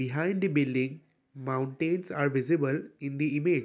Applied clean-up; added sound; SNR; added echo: none; none; none; none.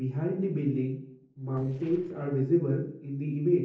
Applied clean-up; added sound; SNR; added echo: neural separator model SepFormer DNS4.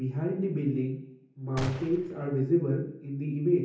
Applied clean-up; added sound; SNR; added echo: none; Gunshot, gunfire; 12 dB; reverberation time 0.7 s.